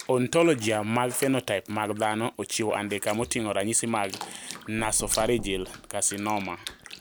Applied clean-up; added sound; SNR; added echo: none; Knock + Bathtub (filling or washing); 15 dB; none.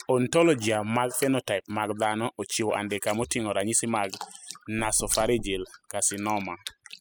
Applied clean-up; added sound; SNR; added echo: classical method spectral subtraction.